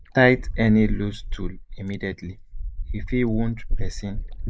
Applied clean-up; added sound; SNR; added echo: neural mask model Resemble Enhance denoiser.